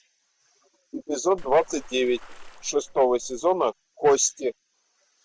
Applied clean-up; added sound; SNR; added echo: none; Water / Splash, splatter; 16 dB; none.